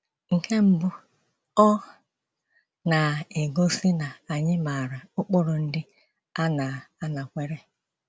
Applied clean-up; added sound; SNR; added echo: none; none; none; none.